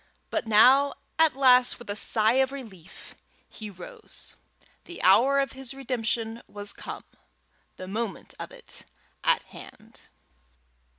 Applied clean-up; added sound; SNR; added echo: none; none; none; none.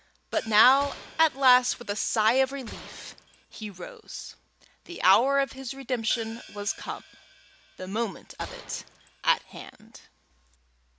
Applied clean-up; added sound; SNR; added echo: none; Hi-hat + Gunshot, gunfire; 19 dB; none.